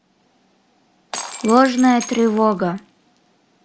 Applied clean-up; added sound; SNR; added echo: none; Shatter; 14 dB; none.